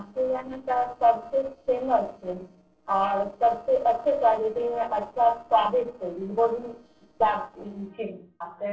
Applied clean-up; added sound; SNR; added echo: neural separator model SepFormer DNS4.